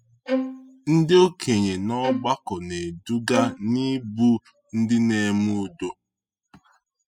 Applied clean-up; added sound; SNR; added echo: classical method spectral subtraction.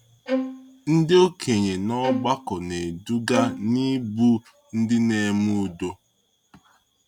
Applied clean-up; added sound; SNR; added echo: none; Bowed string instrument; 6 dB; none.